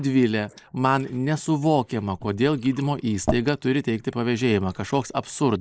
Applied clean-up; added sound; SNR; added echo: neural mask model Resemble Enhance denoiser.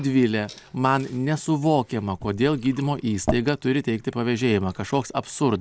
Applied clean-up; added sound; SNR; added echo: none; Liquid; 14 dB; none.